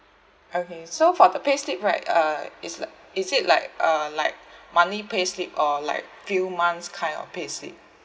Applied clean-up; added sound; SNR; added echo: none; none; none; none.